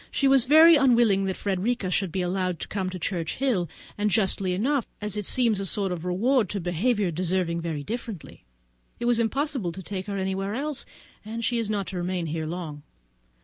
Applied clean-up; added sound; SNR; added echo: none; none; none; none.